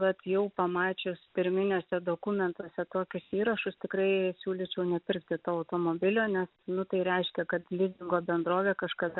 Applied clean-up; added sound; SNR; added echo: none; none; none; none.